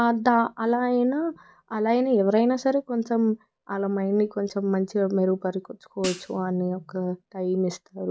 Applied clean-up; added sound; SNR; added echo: none; Hi-hat; 14 dB; none.